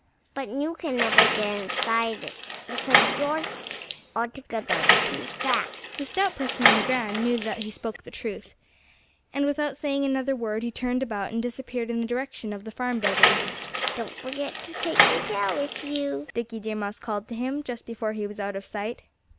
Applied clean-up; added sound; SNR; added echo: none; Door; -3 dB; none.